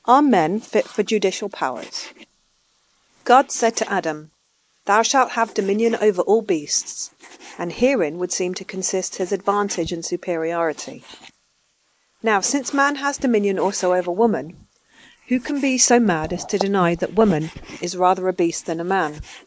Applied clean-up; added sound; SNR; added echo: neural mask model Resemble Enhance denoiser.